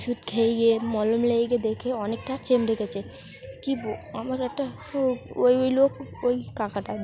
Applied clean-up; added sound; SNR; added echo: none; none; none; none.